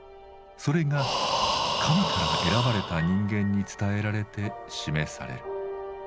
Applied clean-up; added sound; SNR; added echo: none; Breathing; 2 dB; none.